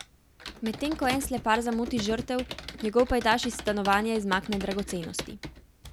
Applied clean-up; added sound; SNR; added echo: none; Computer keyboard; 11 dB; none.